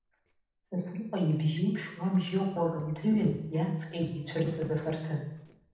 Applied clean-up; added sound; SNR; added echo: neural separator model SepFormer DNS4.